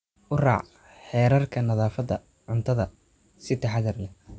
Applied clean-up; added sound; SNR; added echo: none; none; none; none.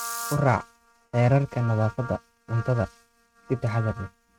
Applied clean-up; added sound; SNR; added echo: neural mask model RNNoise.